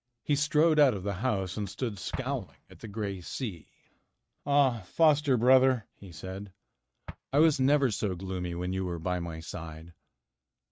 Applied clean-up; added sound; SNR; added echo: neural mask model RNNoise.